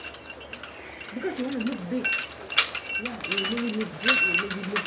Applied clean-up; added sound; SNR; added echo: none; Mechanisms; -4 dB; reverberation time 0.3 s.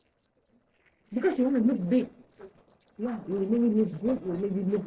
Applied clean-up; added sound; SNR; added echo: neural separator model SepFormer DNS4.